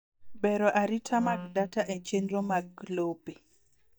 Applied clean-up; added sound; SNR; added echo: neural mask model DeepFilterNet 3.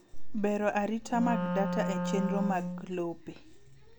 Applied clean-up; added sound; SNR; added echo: none; Wind instrument, woodwind instrument; 2 dB; none.